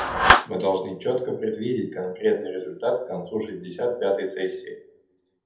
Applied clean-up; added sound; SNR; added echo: none; Clapping; 1 dB; reverberation time 0.6 s.